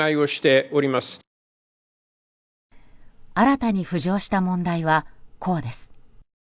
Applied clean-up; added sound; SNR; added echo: none; none; none; none.